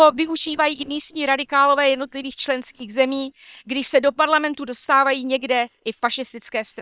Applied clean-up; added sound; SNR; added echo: neural separator model SepFormer WHAM!.